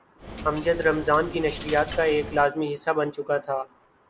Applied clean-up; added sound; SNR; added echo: none; Coin (dropping); 11 dB; none.